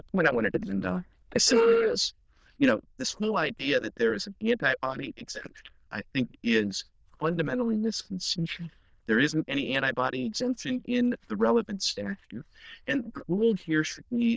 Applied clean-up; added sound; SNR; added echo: neural diffusion model UNIVERSE++.